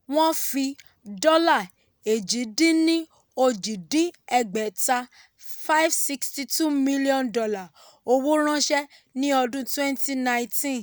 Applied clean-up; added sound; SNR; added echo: none; none; none; none.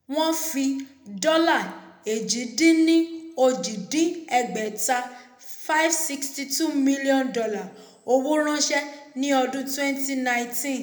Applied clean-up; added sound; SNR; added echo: none; none; none; reverberation time 0.7 s.